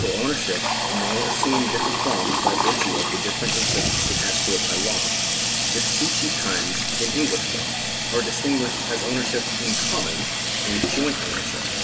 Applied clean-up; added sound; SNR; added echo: none; Sink (filling or washing) / Water tap, faucet; -5 dB; reverberation time 2.5 s.